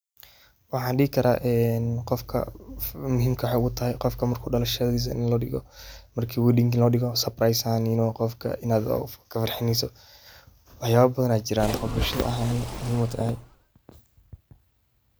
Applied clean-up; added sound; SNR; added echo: none; Splash, splatter; 8 dB; none.